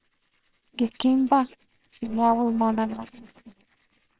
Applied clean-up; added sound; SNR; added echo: neural separator model SepFormer WHAMR!.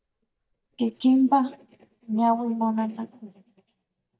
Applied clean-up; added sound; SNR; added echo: neural mask model DeepFilterNet 3.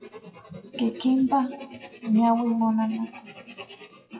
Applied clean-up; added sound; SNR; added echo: classical method WPE with log-MMSE.